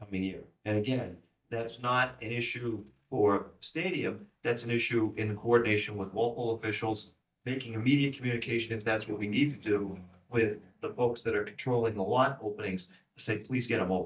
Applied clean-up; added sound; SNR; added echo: neural mask model DeepFilterNet 3.